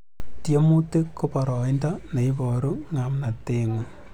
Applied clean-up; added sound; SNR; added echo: none; none; none; none.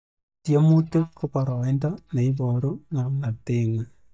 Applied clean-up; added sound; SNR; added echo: neural mask model DeepFilterNet 3.